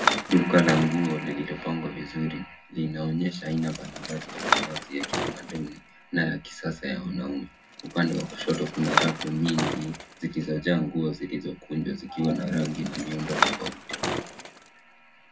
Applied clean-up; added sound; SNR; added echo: none; Bicycle; 4 dB; reverberation time 0.3 s.